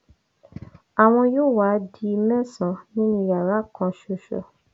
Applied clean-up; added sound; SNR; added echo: none; none; none; none.